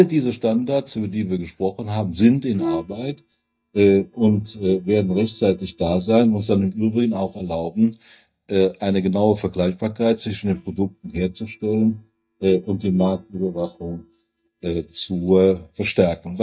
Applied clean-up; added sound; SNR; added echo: neural mask model DeepFilterNet 3.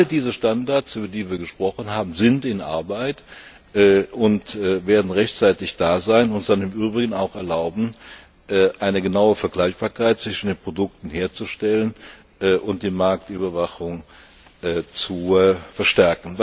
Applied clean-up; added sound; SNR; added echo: none; none; none; none.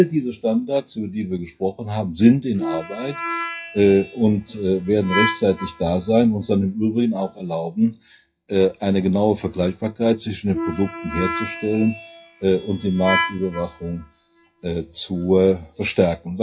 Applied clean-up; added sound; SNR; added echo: classical method WPE with log-MMSE.